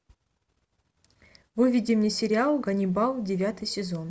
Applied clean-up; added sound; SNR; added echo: none; none; none; none.